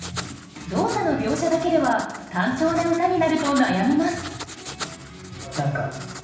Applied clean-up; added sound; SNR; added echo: none; Writing; 14 dB; reverberation time 0.9 s.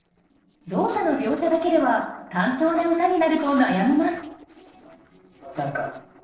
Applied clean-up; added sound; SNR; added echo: neural separator model SepFormer DNS4.